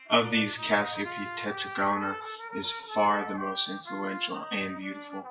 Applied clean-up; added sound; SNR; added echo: classical method WPE with log-MMSE.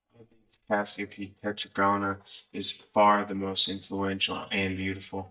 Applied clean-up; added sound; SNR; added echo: neural mask model DeepFilterNet 3.